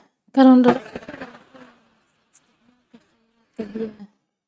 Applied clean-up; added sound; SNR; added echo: neural mask model RNNoise.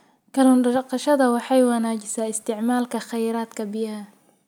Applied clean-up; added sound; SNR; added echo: none; none; none; none.